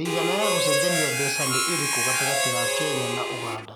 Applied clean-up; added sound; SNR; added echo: none; Harmonica; -5 dB; none.